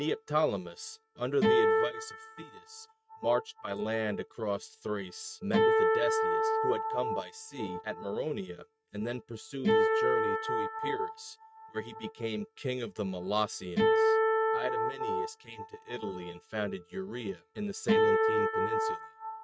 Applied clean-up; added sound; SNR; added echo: neural mask model RNNoise.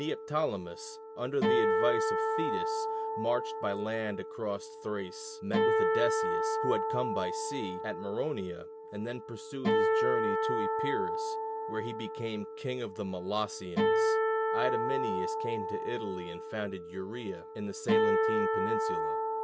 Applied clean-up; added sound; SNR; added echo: none; Acoustic guitar; -4 dB; none.